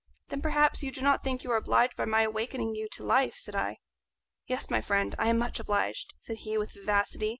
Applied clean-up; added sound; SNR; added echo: none; none; none; none.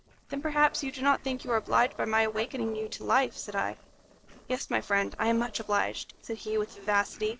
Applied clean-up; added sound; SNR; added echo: neural separator model SepFormer DNS4.